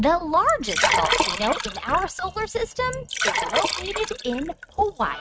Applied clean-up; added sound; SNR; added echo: neural mask model RNNoise.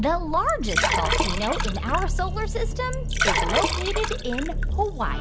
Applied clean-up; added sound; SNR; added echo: none; Liquid; 4 dB; none.